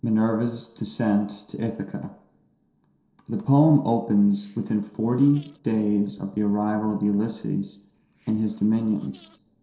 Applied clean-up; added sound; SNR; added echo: neural separator model SepFormer DNS4.